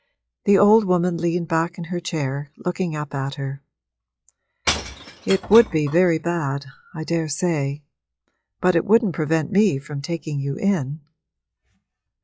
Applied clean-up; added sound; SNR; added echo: classical method log-MMSE.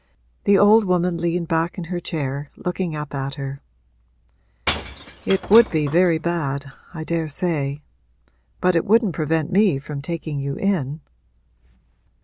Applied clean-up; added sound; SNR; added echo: none; Shatter / Crushing; 11 dB; none.